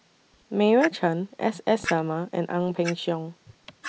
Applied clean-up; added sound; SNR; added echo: none; Clock; 13 dB; none.